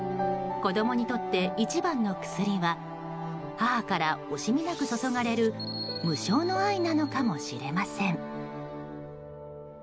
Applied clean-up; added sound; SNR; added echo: none; none; none; none.